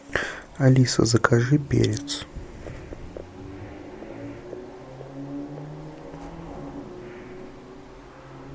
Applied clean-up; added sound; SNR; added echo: none; none; none; none.